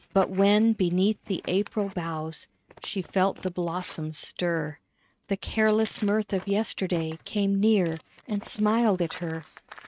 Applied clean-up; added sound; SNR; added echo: neural mask model RNNoise.